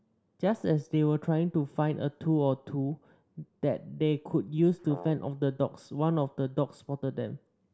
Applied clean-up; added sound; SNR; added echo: none; Brass instrument; 15 dB; none.